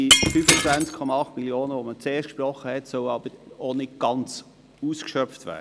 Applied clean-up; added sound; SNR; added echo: none; Shatter; -4 dB; none.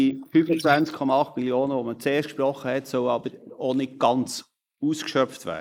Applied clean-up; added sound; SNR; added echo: neural mask model Resemble Enhance denoiser.